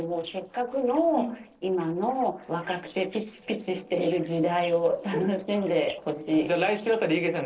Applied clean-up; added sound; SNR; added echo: neural separator model SepFormer DNS4.